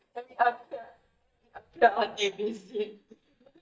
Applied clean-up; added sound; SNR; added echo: neural mask model DeepFilterNet 3.